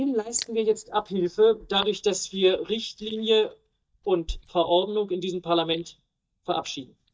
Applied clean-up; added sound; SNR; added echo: neural mask model DeepFilterNet 3.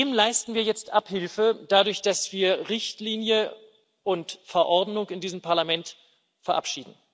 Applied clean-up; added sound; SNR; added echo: none; none; none; none.